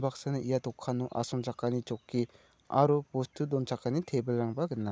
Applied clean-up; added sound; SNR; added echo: none; none; none; none.